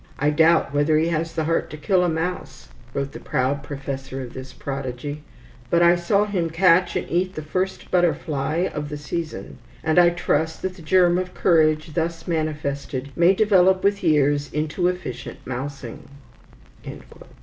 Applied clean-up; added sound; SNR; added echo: none; Crackle; 19 dB; none.